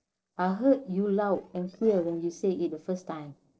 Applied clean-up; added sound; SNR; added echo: neural separator model SepFormer DNS4.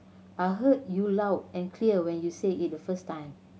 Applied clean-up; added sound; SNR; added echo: none; none; none; none.